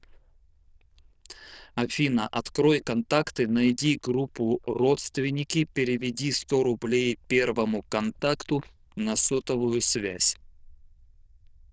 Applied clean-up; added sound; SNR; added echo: neural diffusion model UNIVERSE++.